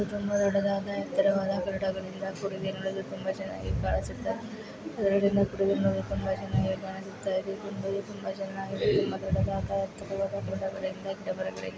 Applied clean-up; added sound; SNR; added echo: none; none; none; none.